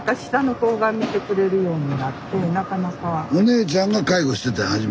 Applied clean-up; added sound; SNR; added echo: none; none; none; none.